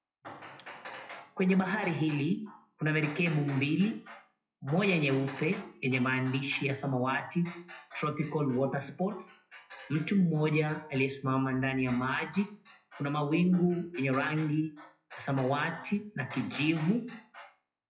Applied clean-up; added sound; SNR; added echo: classical method WPE with log-MMSE.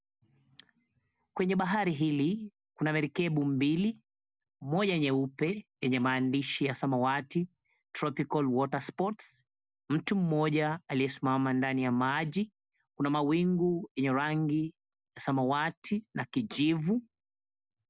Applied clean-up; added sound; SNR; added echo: none; none; none; none.